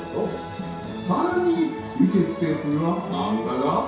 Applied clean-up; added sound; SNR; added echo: none; none; none; reverberation time 0.7 s.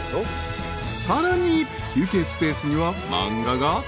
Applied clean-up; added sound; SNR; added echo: none; none; none; none.